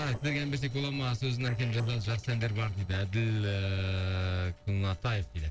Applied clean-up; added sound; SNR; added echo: neural separator model SepFormer DNS4.